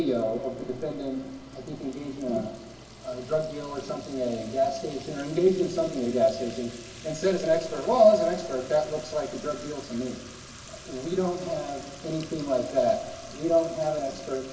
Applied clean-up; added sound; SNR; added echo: none; Fill (with liquid) / Trickle, dribble / Sink (filling or washing); 18 dB; reverberation time 0.2 s.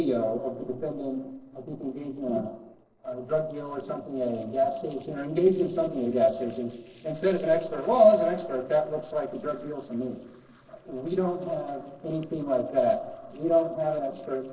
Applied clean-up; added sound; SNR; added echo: neural separator model SepFormer DNS4.